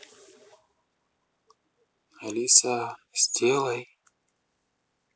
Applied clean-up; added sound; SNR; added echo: none; none; none; none.